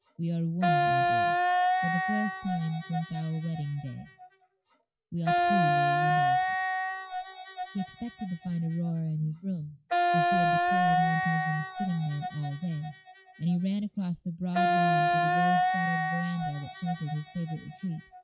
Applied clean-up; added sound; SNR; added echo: classical method log-MMSE.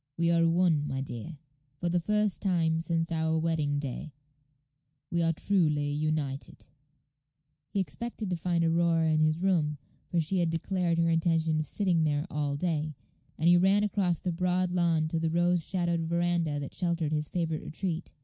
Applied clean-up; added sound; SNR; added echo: none; none; none; none.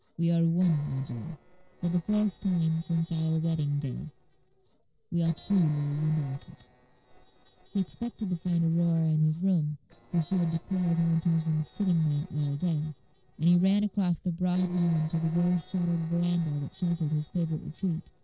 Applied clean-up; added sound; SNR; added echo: neural separator model SepFormer DNS4.